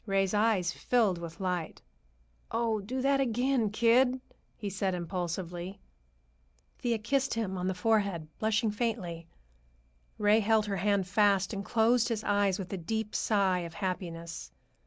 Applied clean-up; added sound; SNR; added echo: none; none; none; none.